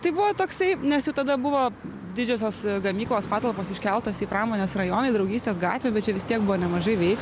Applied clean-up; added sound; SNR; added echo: none; none; none; none.